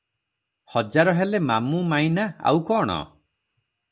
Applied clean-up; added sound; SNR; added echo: none; none; none; none.